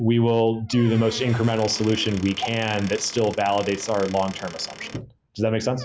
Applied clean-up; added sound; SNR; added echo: none; Squeak / Wood; 17 dB; none.